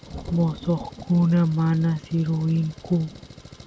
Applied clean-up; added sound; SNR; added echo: none; Thunder + Engine; 17 dB; none.